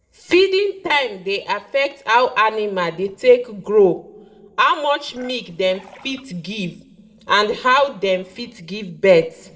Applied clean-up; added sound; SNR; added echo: neural separator model SepFormer DNS4.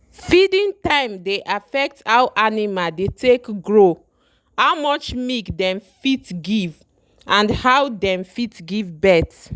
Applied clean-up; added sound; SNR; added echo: none; none; none; none.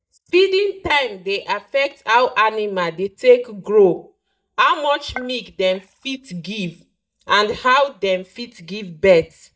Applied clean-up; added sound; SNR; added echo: neural mask model DeepFilterNet 3.